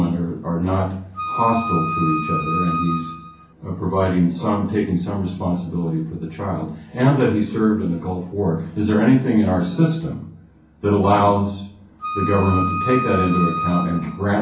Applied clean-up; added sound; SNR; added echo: none; Wind instrument, woodwind instrument; 5 dB; reverberation time 0.6 s.